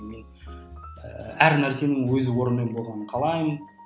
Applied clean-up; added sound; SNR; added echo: none; none; none; none.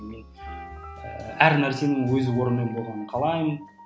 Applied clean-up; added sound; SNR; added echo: none; Wind instrument, woodwind instrument; 17 dB; none.